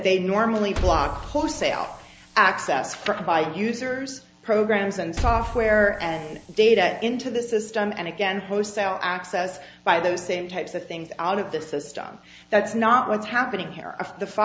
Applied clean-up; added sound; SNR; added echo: none; Liquid; 10 dB; none.